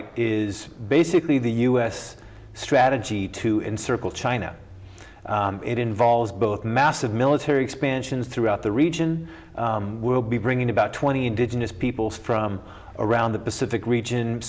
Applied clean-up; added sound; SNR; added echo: none; none; none; none.